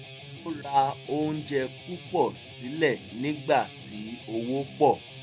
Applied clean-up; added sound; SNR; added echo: none; Guitar; 13 dB; none.